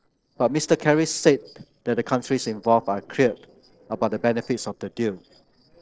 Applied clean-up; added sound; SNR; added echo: neural separator model SepFormer DNS4.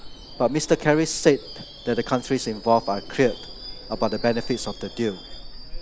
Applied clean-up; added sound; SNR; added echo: none; Screech / Subway, metro, underground; 12 dB; none.